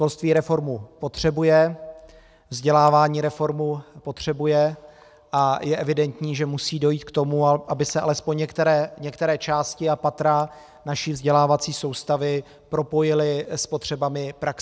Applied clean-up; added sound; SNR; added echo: none; none; none; none.